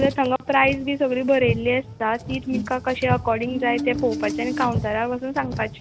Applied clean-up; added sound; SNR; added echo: none; Car; 7 dB; none.